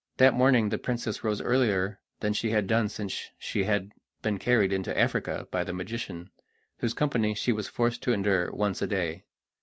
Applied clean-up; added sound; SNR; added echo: none; none; none; none.